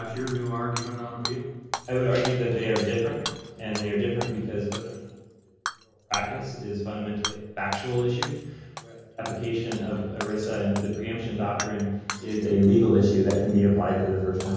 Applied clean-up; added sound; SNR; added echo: none; Shatter / Hammer; 13 dB; reverberation time 1.3 s.